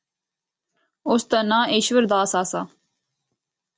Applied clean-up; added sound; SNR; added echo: none; none; none; none.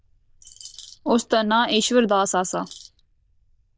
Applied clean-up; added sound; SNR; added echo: neural diffusion model UNIVERSE++.